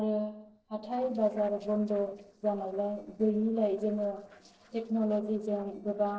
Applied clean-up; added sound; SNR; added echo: neural separator model SepFormer DNS4.